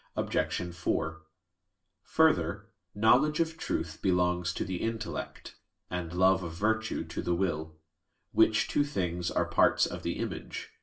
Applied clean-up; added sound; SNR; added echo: none; none; none; reverberation time 0.2 s.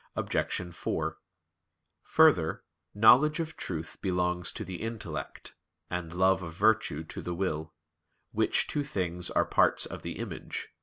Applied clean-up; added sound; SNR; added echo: none; none; none; none.